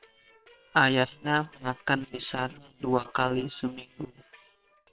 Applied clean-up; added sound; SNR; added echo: neural separator model SepFormer WHAM!.